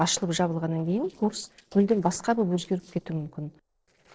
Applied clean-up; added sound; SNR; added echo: neural separator model SepFormer DNS4.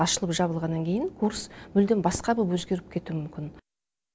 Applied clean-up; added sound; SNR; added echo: none; none; none; none.